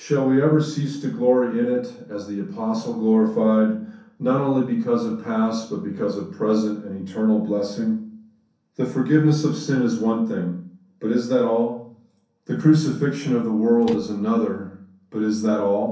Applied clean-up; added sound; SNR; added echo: none; Microwave oven; 20 dB; reverberation time 0.6 s.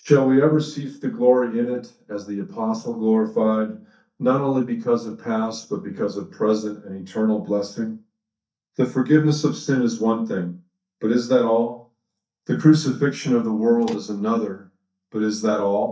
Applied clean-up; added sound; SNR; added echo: neural mask model DeepFilterNet 3.